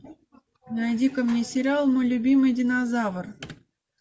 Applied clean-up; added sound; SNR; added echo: none; none; none; none.